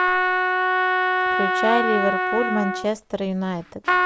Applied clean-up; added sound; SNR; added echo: none; Trumpet; -4 dB; none.